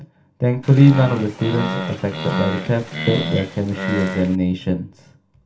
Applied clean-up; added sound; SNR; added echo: none; Animal; 7 dB; reverberation time 0.2 s.